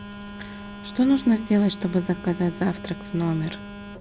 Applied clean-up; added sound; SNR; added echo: none; Telephone; 13 dB; none.